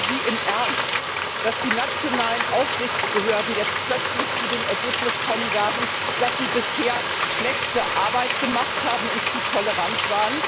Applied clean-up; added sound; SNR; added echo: none; Frying (food); -3 dB; none.